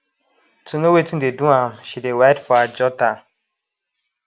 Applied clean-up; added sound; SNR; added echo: none; Hi-hat; 13 dB; none.